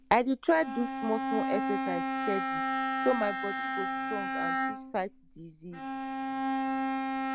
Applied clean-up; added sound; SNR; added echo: none; Bowed string instrument; 0 dB; none.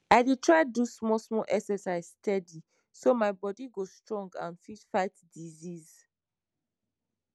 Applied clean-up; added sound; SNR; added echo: none; none; none; none.